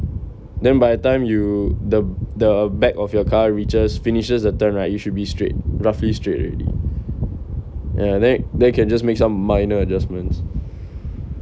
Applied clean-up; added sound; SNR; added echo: none; none; none; none.